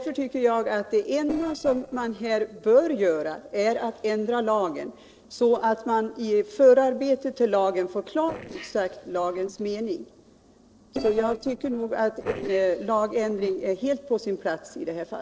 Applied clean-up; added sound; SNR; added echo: neural separator model SepFormer DNS4.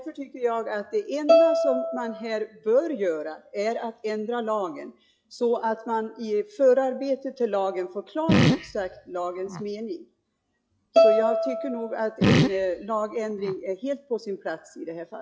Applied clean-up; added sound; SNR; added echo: classical method log-MMSE.